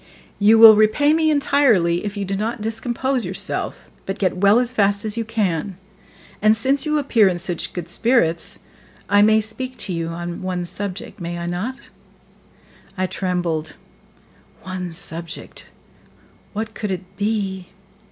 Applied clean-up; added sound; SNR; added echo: none; none; none; none.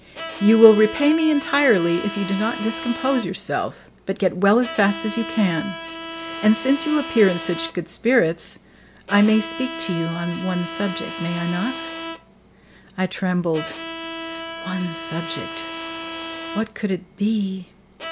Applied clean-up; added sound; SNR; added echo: none; Bowed string instrument; 11 dB; none.